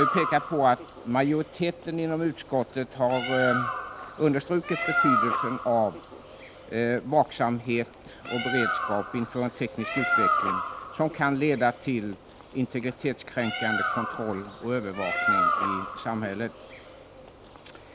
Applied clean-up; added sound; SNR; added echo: none; Bird; 3 dB; none.